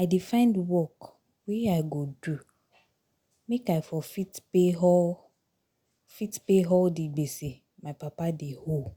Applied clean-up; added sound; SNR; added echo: none; none; none; none.